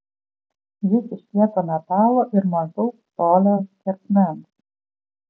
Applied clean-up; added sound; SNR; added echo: none; none; none; none.